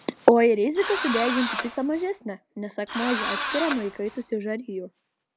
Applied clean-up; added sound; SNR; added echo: none; Engine / Drill; 6 dB; none.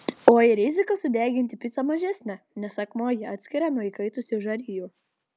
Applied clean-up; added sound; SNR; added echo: none; none; none; none.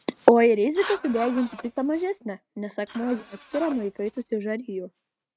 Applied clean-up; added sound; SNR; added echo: neural mask model RNNoise.